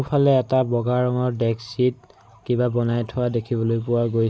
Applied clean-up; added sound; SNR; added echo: none; none; none; none.